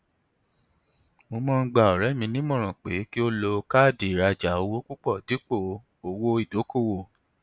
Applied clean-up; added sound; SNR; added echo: none; none; none; none.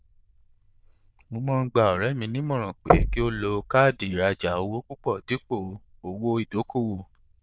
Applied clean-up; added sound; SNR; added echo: neural diffusion model UNIVERSE++.